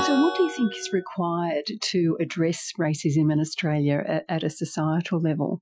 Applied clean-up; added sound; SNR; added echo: classical method Wiener filter.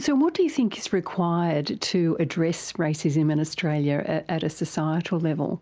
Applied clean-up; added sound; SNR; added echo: none; none; none; none.